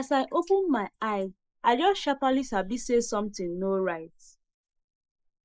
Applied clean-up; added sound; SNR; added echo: neural mask model Resemble Enhance denoiser.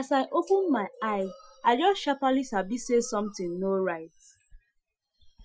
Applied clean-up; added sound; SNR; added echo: classical method Wiener filter.